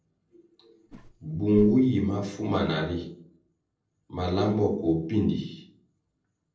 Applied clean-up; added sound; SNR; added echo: neural separator model SepFormer DNS4.